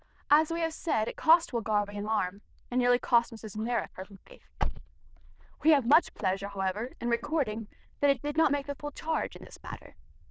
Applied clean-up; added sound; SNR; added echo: neural diffusion model UNIVERSE++.